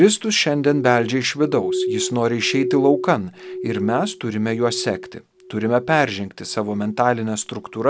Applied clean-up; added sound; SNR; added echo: none; Glass; 9 dB; none.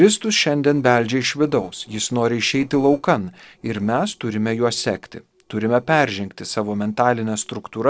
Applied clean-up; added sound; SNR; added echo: neural separator model SepFormer DNS4.